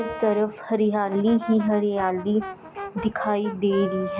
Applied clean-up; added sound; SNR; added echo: none; Brass instrument; 12 dB; none.